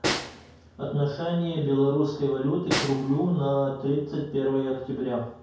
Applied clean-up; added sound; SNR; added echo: none; Snare drum; 10 dB; reverberation time 0.5 s.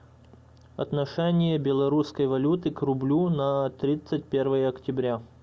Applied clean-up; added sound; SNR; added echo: none; none; none; none.